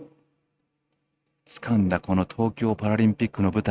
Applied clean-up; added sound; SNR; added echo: neural mask model RNNoise.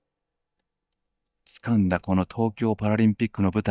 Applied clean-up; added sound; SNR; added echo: neural mask model DeepFilterNet 3.